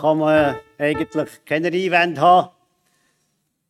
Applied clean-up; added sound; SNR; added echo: neural mask model RNNoise.